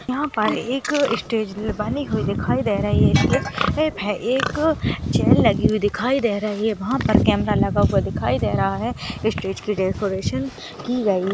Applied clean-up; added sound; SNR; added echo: none; Livestock, farm animals, working animals; 14 dB; none.